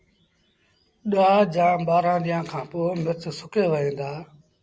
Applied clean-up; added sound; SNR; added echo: none; none; none; none.